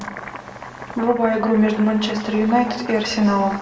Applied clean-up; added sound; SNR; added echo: none; Boiling; 14 dB; reverberation time 1.7 s.